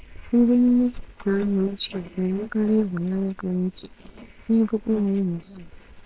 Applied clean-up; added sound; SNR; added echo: neural separator model SepFormer WHAMR!.